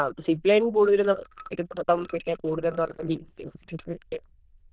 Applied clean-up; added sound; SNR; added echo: neural diffusion model UNIVERSE++.